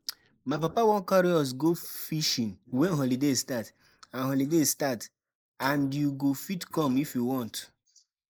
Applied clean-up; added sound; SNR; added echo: neural mask model Resemble Enhance denoiser.